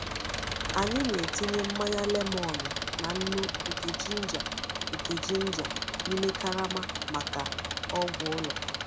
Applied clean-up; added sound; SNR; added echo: none; Engine; 0 dB; none.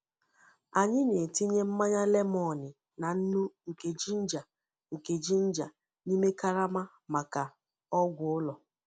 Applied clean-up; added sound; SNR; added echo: none; none; none; none.